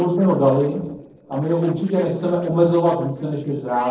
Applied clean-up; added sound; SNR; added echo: neural separator model SepFormer DNS4.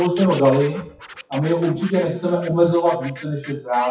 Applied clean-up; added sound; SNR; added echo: classical method WPE with log-MMSE.